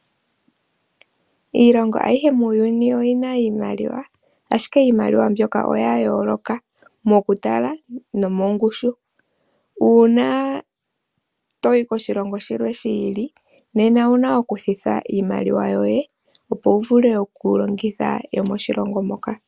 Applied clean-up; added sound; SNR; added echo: none; none; none; none.